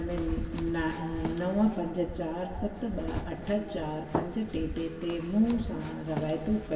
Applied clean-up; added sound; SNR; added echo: none; Run; 12 dB; reverberation time 2.1 s.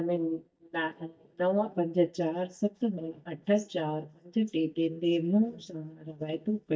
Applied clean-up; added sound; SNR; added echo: neural mask model DeepFilterNet 3.